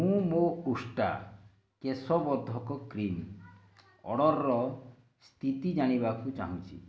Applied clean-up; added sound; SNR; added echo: none; none; none; none.